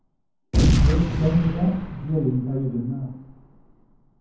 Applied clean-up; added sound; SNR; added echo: none; Boom; -1 dB; reverberation time 0.9 s.